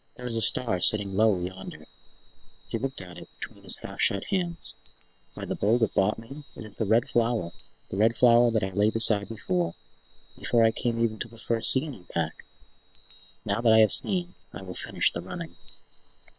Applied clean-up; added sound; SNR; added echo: neural separator model SepFormer WHAM!.